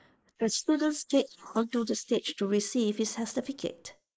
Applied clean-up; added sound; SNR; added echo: neural mask model Resemble Enhance denoiser.